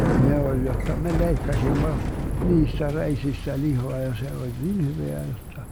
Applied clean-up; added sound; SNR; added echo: none; Bicycle; 1 dB; none.